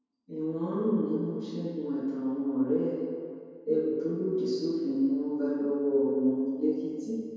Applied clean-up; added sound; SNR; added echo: none; none; none; reverberation time 2.2 s.